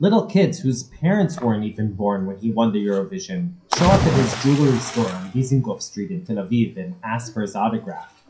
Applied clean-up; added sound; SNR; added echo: classical method WPE with log-MMSE.